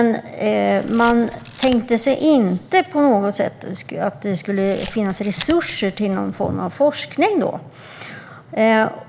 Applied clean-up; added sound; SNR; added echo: none; Camera; 16 dB; none.